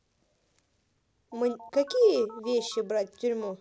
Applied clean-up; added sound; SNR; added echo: none; Telephone; 19 dB; none.